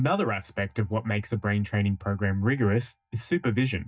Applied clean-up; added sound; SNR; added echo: neural mask model DeepFilterNet 3.